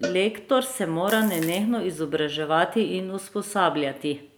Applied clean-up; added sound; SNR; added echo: none; Cowbell + Splash, splatter; 14 dB; none.